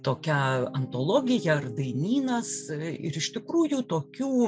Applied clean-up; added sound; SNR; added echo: none; Piano; 16 dB; none.